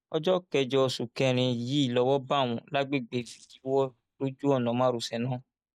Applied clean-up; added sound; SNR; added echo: neural mask model DeepFilterNet 3.